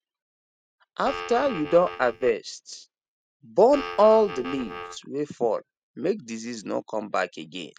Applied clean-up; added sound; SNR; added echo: neural mask model RNNoise.